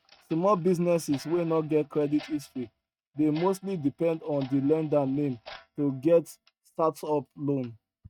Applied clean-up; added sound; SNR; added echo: neural mask model RNNoise.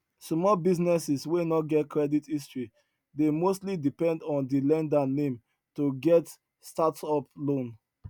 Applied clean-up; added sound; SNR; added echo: none; none; none; none.